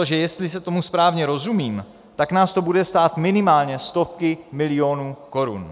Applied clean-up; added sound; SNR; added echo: none; none; none; none.